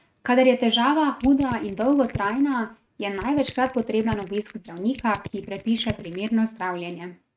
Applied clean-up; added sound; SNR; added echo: neural mask model RNNoise.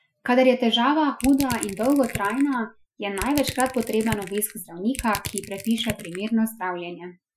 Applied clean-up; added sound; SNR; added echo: classical method Wiener filter.